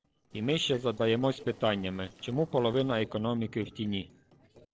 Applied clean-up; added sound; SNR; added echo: neural separator model SepFormer DNS4.